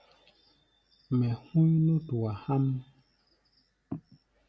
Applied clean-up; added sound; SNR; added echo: none; none; none; none.